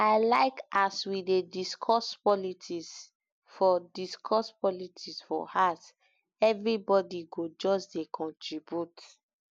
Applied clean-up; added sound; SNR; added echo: none; none; none; none.